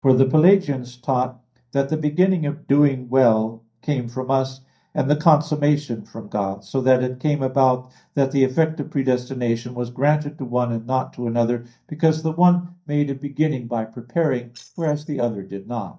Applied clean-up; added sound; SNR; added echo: neural mask model DeepFilterNet 3.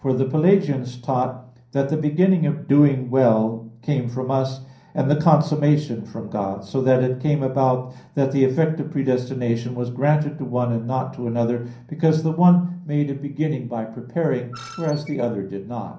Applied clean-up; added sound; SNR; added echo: none; Screech; 20 dB; reverberation time 0.6 s.